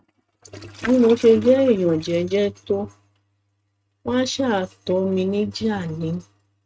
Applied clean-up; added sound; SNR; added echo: neural mask model RNNoise.